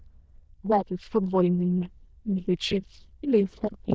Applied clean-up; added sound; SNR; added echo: neural diffusion model UNIVERSE++.